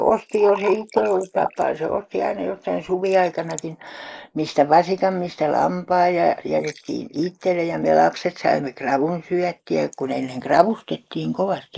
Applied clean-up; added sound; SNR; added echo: neural mask model Resemble Enhance denoiser.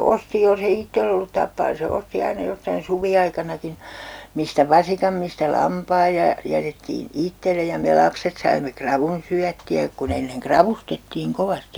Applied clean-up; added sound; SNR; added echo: none; none; none; none.